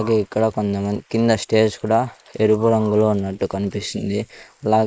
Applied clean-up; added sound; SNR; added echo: neural mask model Resemble Enhance denoiser.